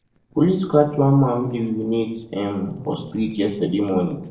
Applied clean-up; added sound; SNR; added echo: neural separator model SepFormer DNS4.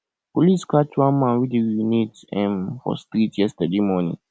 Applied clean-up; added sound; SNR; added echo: none; none; none; none.